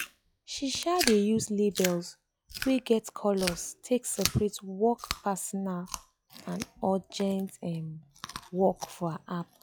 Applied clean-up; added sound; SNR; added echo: classical method log-MMSE.